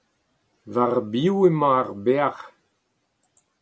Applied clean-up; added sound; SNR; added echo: none; none; none; none.